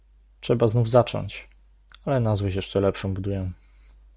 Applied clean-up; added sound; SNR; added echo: none; none; none; none.